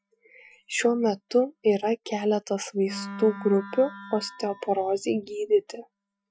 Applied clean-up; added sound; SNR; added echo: classical method Wiener filter.